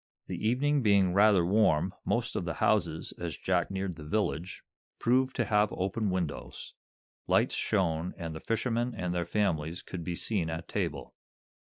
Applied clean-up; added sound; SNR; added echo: neural mask model Resemble Enhance denoiser.